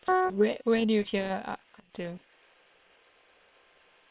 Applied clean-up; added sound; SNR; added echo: neural separator model SepFormer WHAM!.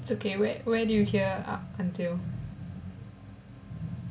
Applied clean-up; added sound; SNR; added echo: none; none; none; none.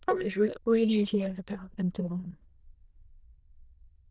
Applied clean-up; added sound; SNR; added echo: neural diffusion model UNIVERSE++.